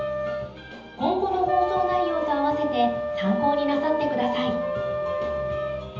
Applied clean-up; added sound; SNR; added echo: none; Wind instrument, woodwind instrument; 2 dB; reverberation time 0.7 s.